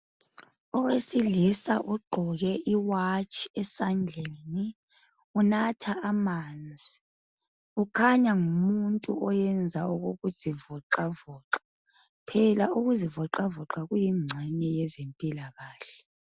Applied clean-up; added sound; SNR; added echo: none; none; none; none.